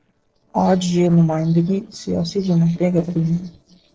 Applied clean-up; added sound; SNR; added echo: neural separator model SepFormer DNS4.